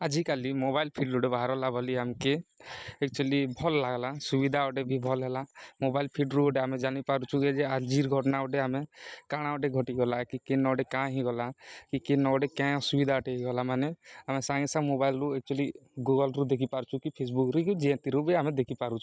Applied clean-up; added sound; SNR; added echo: neural mask model Resemble Enhance denoiser.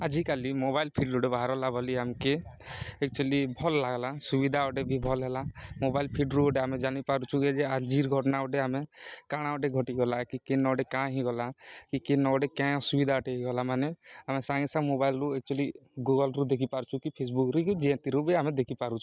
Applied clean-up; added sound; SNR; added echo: none; Car; 17 dB; none.